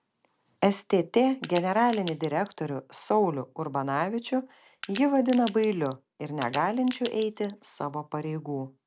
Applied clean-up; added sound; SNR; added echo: none; Crack; 12 dB; none.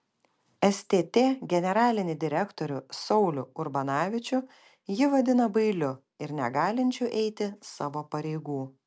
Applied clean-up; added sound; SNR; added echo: none; none; none; none.